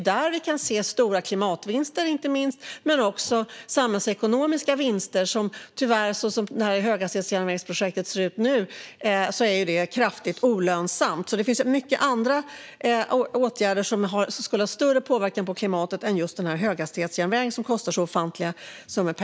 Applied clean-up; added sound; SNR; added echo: none; none; none; none.